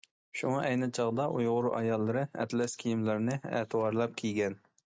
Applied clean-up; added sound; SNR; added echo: none; none; none; none.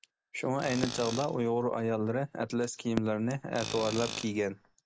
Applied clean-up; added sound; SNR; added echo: none; Fireworks + Tools; 11 dB; none.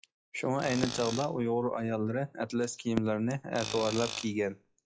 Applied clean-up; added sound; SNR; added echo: classical method log-MMSE.